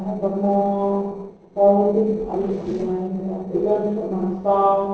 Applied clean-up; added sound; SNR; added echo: neural separator model SepFormer DNS4.